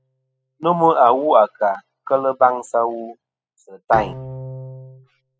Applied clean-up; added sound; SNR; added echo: classical method spectral subtraction.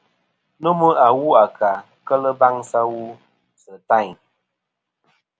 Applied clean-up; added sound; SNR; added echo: none; none; none; none.